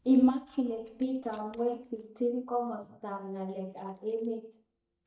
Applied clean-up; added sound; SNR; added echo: neural mask model DeepFilterNet 3.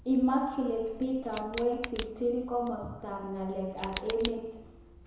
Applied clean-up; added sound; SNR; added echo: none; Tick; 13 dB; reverberation time 1.0 s.